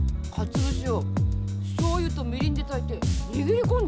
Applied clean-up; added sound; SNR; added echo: none; Bass guitar; -5 dB; none.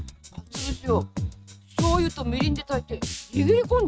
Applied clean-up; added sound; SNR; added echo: neural mask model RNNoise.